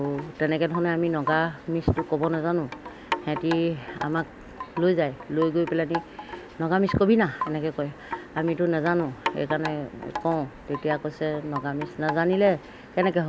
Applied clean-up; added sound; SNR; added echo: none; Wind chime; 11 dB; none.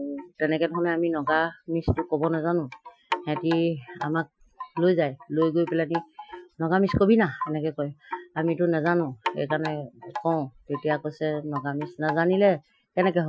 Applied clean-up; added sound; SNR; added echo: classical method Wiener filter.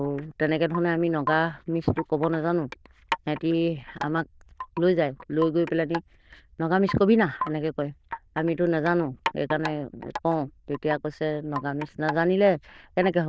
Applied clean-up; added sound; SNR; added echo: neural diffusion model UNIVERSE++.